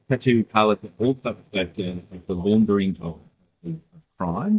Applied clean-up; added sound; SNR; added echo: neural mask model DeepFilterNet 3.